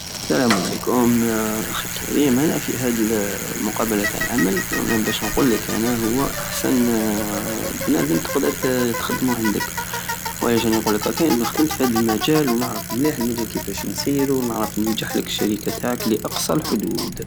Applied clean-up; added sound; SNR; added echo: none; Bicycle; 6 dB; none.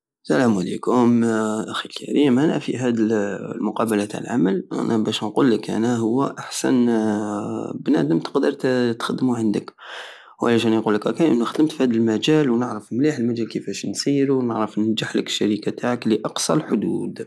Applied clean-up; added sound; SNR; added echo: none; none; none; none.